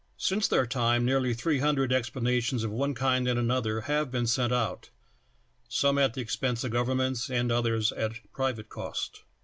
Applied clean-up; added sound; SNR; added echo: none; none; none; none.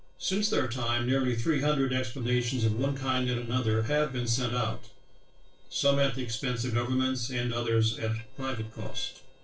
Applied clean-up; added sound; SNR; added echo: neural separator model SepFormer DNS4.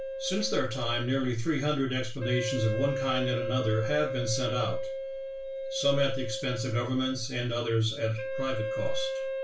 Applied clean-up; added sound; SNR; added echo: none; Wind instrument, woodwind instrument; 6 dB; reverberation time 0.3 s.